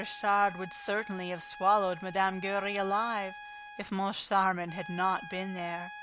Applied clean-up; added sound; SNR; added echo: none; Trumpet; 15 dB; none.